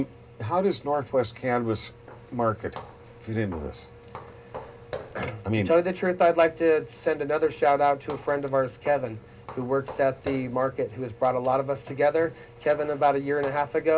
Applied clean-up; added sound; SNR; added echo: none; Walk, footsteps; 20 dB; reverberation time 0.2 s.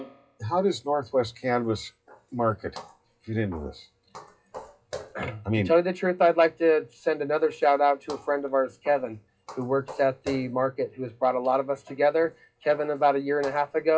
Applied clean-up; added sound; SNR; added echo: classical method WPE with log-MMSE.